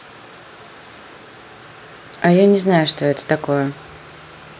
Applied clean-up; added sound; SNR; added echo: none; none; none; none.